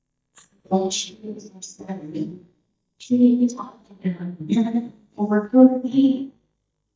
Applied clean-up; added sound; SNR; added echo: neural mask model DeepFilterNet 3.